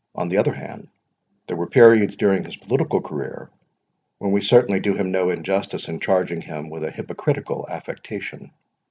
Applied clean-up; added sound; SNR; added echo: none; none; none; none.